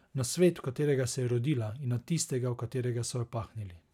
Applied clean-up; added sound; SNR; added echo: none; none; none; none.